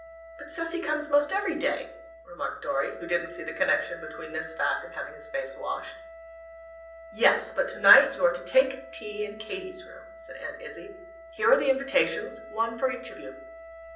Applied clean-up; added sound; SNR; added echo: none; Wind instrument, woodwind instrument; 16 dB; reverberation time 0.6 s.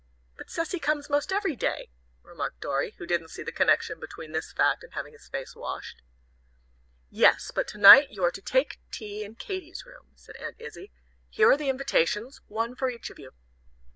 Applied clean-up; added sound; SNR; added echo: none; none; none; none.